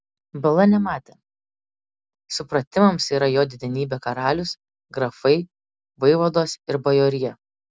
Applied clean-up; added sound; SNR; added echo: none; none; none; none.